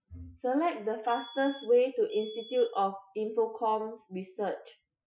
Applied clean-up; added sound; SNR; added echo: classical method Wiener filter.